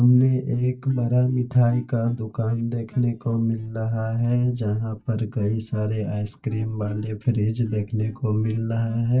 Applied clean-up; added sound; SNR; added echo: neural mask model DeepFilterNet 3.